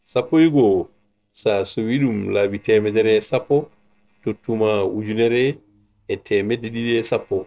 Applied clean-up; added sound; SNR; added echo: neural separator model SepFormer DNS4.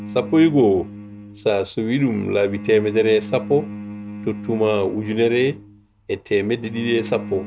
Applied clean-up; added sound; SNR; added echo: none; Bowed string instrument; 14 dB; none.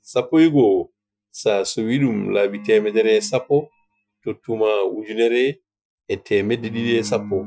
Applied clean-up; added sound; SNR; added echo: classical method Wiener filter.